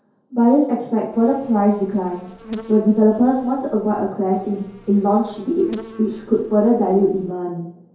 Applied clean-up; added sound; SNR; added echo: none; Insect; 19 dB; reverberation time 2.4 s.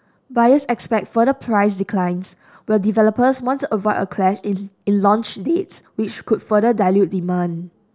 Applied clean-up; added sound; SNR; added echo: none; none; none; none.